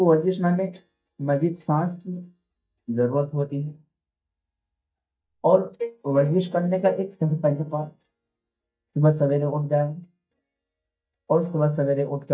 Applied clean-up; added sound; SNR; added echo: neural mask model DeepFilterNet 3.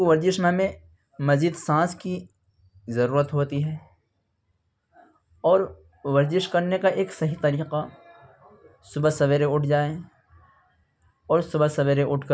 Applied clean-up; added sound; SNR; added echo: none; none; none; none.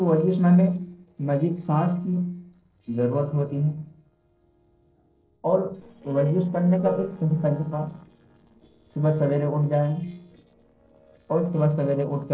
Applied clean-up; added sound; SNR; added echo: neural separator model SepFormer DNS4.